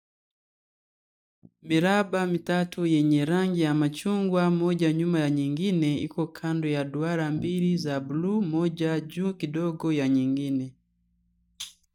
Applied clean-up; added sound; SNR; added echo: neural mask model DeepFilterNet 3.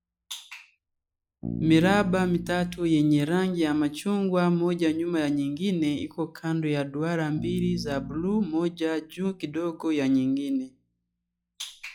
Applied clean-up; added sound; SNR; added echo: classical method log-MMSE.